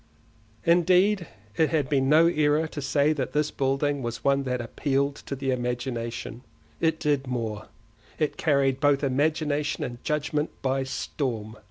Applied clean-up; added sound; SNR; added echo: none; none; none; none.